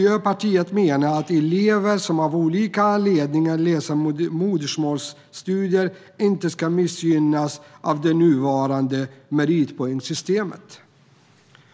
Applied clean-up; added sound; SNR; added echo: none; none; none; none.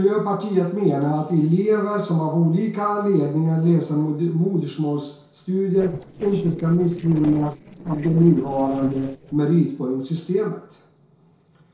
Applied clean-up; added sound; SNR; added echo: neural separator model SepFormer DNS4.